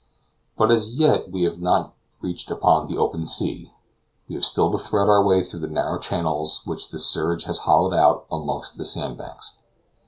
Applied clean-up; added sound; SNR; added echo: none; none; none; none.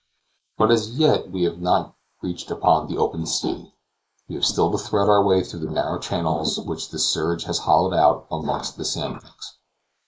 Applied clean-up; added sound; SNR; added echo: neural mask model Resemble Enhance denoiser.